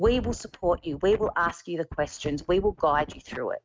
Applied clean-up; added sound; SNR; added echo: neural mask model RNNoise.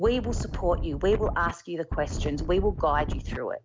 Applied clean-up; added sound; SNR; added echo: none; Wind; 3 dB; none.